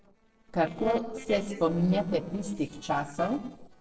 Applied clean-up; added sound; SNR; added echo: neural separator model SepFormer DNS4.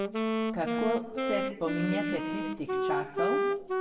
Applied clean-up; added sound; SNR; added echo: none; Wind instrument, woodwind instrument; -4 dB; reverberation time 1.0 s.